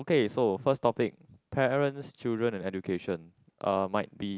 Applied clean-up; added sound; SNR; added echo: none; none; none; none.